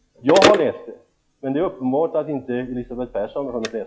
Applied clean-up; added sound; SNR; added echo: classical method log-MMSE.